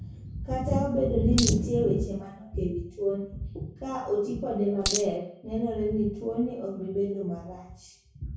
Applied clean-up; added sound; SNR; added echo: none; Coin (dropping); 1 dB; reverberation time 0.6 s.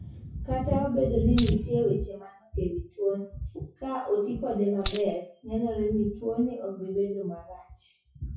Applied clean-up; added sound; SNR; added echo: classical method WPE with log-MMSE.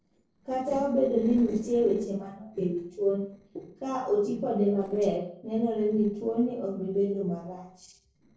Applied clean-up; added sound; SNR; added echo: neural separator model SepFormer DNS4.